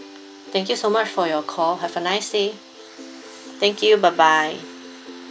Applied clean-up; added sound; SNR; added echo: none; Plucked string instrument; 19 dB; none.